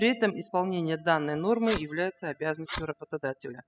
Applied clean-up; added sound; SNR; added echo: classical method spectral subtraction.